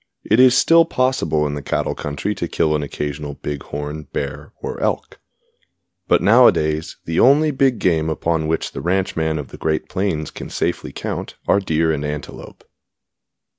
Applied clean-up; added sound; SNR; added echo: none; none; none; none.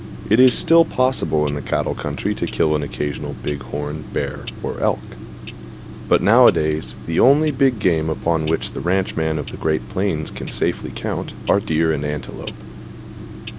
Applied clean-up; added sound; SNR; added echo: none; Clock; 12 dB; none.